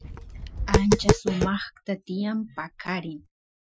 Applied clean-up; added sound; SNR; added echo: classical method Wiener filter.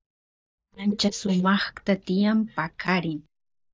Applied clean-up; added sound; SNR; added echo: neural mask model DeepFilterNet 3.